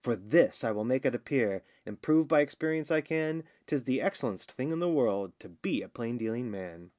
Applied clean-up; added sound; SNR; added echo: none; none; none; none.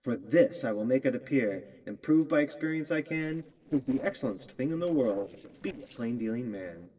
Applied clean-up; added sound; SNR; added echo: neural separator model SepFormer DNS4.